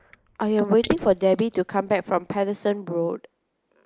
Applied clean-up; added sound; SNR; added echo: neural mask model Resemble Enhance denoiser.